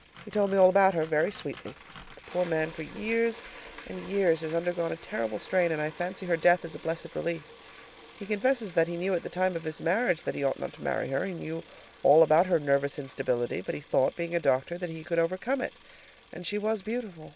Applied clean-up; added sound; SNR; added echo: none; Bicycle; 17 dB; none.